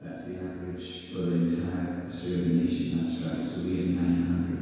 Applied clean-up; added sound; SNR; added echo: none; none; none; reverberation time 2.0 s.